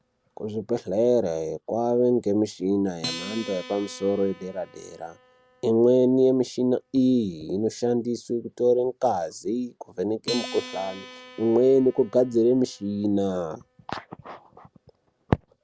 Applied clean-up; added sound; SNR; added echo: none; Acoustic guitar; 19 dB; none.